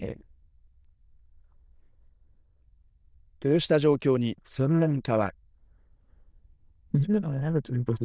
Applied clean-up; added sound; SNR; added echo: neural diffusion model UNIVERSE++.